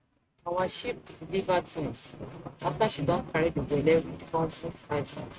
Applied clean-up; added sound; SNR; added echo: neural mask model RNNoise.